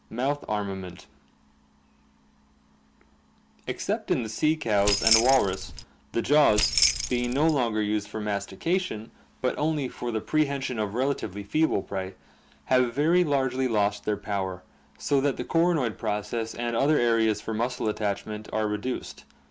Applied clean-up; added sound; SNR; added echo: none; Keys jangling; 1 dB; none.